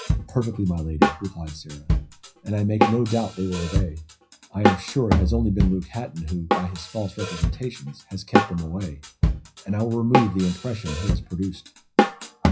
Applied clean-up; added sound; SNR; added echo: classical method WPE with log-MMSE.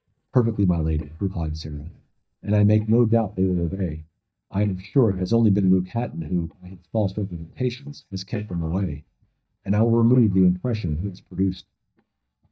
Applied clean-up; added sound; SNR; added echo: neural mask model DeepFilterNet 3.